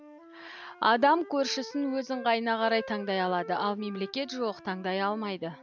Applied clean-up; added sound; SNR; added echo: none; Wind instrument, woodwind instrument; 17 dB; none.